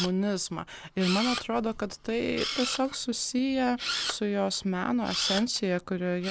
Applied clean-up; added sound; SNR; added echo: none; Camera; 8 dB; none.